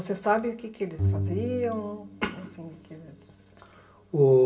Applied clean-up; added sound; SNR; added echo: none; Bowed string instrument; 6 dB; reverberation time 0.7 s.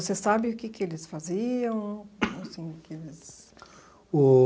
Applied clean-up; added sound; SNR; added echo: none; none; none; none.